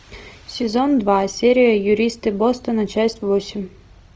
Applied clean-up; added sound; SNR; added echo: none; none; none; none.